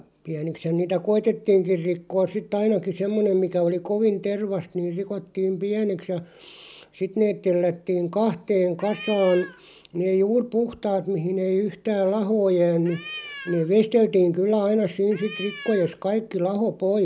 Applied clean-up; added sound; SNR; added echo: none; Cat; 14 dB; none.